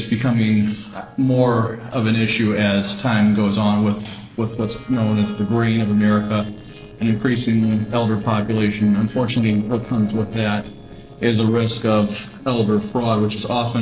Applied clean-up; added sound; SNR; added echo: neural separator model SepFormer DNS4.